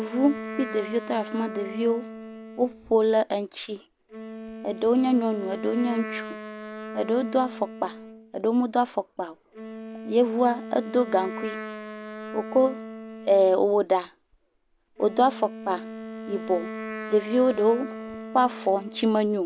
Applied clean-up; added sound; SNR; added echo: none; Wind instrument, woodwind instrument; 12 dB; none.